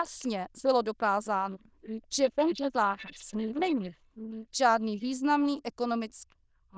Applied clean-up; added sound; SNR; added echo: neural diffusion model UNIVERSE++.